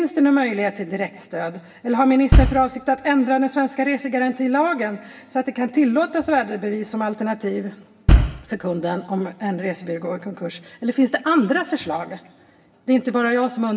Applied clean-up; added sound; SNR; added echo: none; Bass drum; -3 dB; reverberation time 2.7 s.